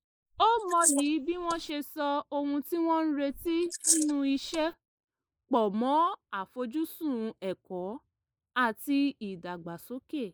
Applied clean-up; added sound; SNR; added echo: neural mask model Resemble Enhance denoiser.